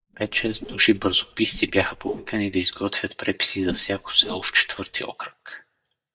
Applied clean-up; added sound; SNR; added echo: neural mask model DeepFilterNet 3.